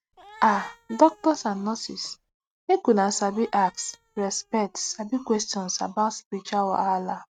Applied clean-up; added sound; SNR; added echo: neural mask model RNNoise.